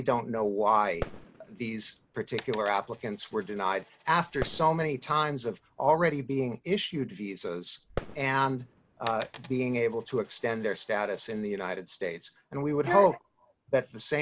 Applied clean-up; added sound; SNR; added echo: none; Coin (dropping) + Fireworks; 14 dB; none.